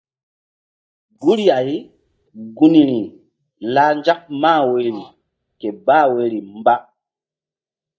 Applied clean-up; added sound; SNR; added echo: neural mask model DeepFilterNet 3.